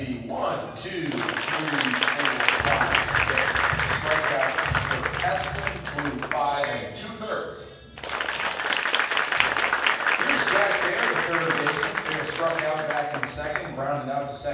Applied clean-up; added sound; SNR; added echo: none; Applause / Crowd; -3 dB; reverberation time 1.2 s.